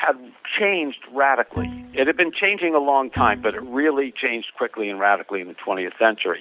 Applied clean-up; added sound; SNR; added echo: none; Bowed string instrument; 12 dB; none.